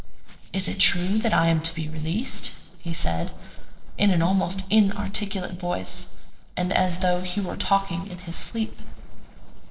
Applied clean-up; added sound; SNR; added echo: neural separator model SepFormer DNS4.